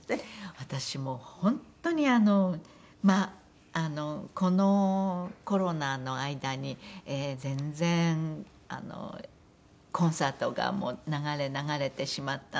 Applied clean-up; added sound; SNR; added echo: none; none; none; none.